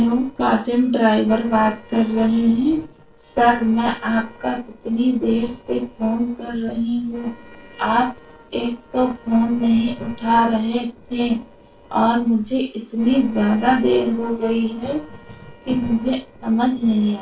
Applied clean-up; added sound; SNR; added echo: neural separator model SepFormer DNS4.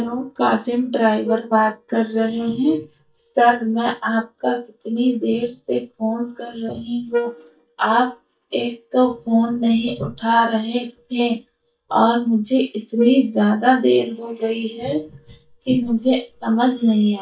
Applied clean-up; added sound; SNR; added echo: neural mask model DeepFilterNet 3.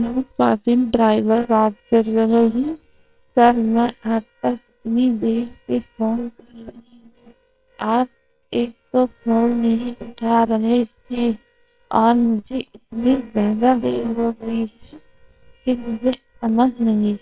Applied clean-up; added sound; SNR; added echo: neural separator model SepFormer WHAMR!.